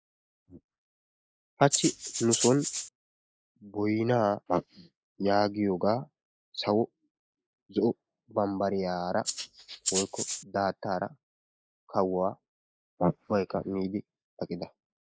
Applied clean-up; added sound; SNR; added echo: neural mask model Resemble Enhance denoiser.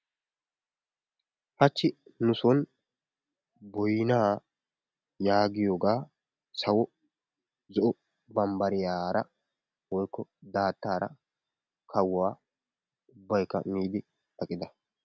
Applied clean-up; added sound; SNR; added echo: none; none; none; none.